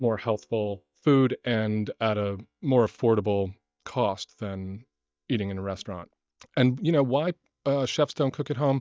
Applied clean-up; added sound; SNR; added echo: neural mask model DeepFilterNet 3.